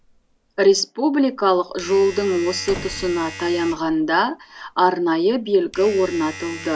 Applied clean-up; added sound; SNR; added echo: none; Domestic sounds, home sounds + Slam; 17 dB; none.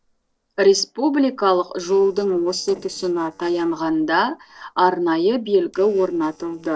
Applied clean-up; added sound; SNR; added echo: neural separator model SepFormer DNS4.